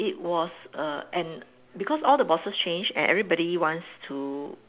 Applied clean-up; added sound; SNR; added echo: none; none; none; none.